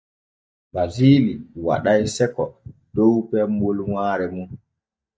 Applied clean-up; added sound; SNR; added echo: neural mask model DeepFilterNet 3.